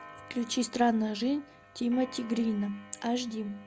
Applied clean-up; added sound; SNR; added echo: none; Clock; 20 dB; none.